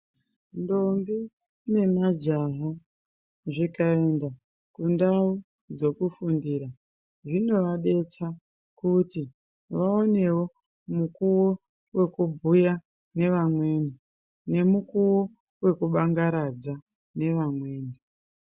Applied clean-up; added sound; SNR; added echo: none; none; none; none.